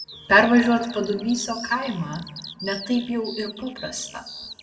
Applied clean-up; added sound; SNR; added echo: none; Bird vocalization, bird call, bird song; 16 dB; reverberation time 1.3 s.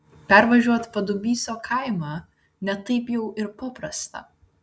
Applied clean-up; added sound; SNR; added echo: none; none; none; none.